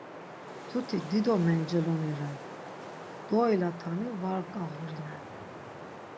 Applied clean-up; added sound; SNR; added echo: none; Wind; 12 dB; none.